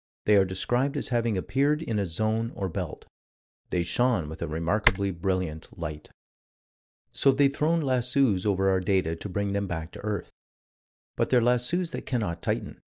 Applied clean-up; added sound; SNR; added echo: neural mask model DeepFilterNet 3.